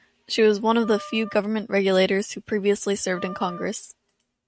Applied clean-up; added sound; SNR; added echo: neural mask model RNNoise.